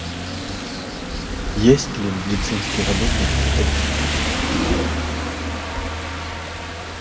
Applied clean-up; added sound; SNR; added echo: none; Rain; -1 dB; reverberation time 1.1 s.